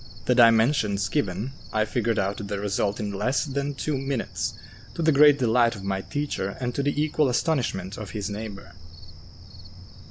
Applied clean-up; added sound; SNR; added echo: none; Cricket; 15 dB; none.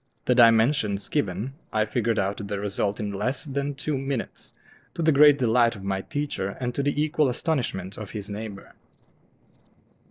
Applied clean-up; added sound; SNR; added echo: neural separator model SepFormer DNS4.